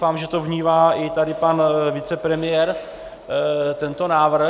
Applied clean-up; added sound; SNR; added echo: none; none; none; none.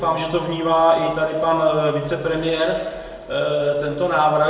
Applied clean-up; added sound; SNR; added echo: none; none; none; reverberation time 0.9 s.